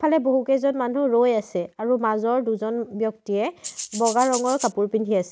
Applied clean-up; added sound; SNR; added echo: none; Rattle (instrument); 10 dB; none.